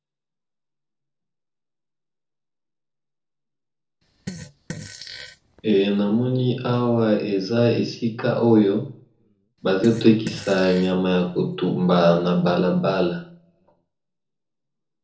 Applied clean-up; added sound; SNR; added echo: neural separator model SepFormer DNS4.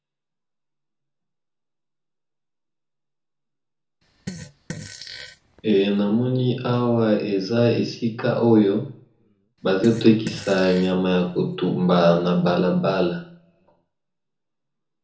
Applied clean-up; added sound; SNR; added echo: none; Fart; 16 dB; reverberation time 0.6 s.